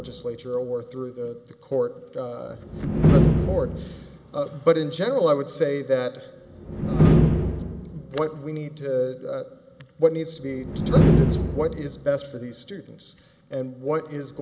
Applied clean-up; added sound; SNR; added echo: none; Slam; -2 dB; none.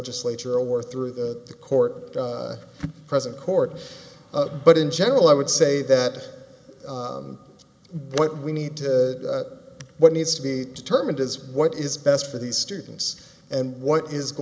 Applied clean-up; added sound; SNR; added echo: none; none; none; none.